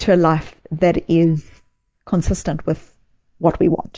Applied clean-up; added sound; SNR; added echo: neural mask model DeepFilterNet 3.